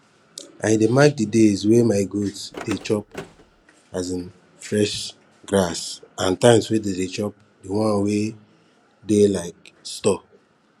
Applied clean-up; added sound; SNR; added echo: none; Car; 15 dB; none.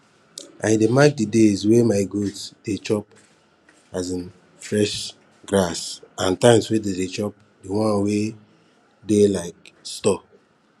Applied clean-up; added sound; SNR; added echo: none; none; none; none.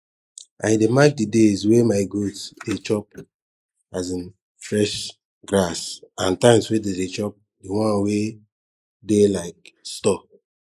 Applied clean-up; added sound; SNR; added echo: neural mask model Resemble Enhance denoiser.